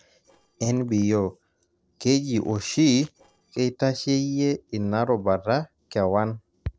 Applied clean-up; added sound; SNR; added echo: neural separator model SepFormer DNS4.